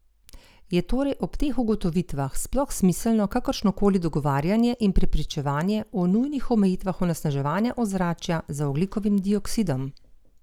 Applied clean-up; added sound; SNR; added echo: none; none; none; none.